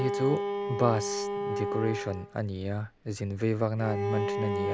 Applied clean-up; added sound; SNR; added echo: none; Bowed string instrument; 2 dB; none.